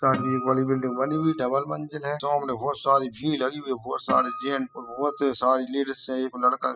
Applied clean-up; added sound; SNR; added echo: classical method spectral subtraction.